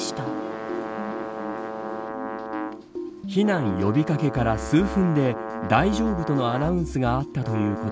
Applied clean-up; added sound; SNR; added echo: none; Brass instrument; 9 dB; none.